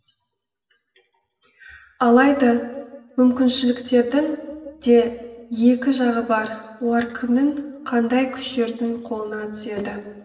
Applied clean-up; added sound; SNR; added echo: none; none; none; reverberation time 1.4 s.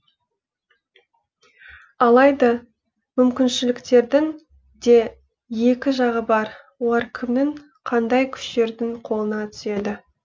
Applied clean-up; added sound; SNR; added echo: none; none; none; none.